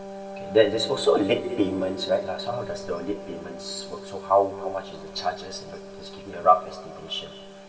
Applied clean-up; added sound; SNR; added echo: none; Wind instrument, woodwind instrument; 13 dB; reverberation time 1.9 s.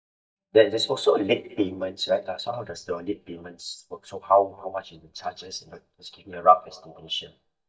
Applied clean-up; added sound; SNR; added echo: neural mask model DeepFilterNet 3.